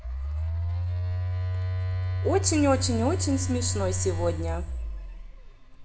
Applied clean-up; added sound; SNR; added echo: none; Telephone; -1 dB; reverberation time 2.2 s.